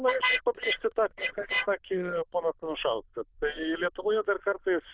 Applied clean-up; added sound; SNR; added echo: neural diffusion model UNIVERSE++.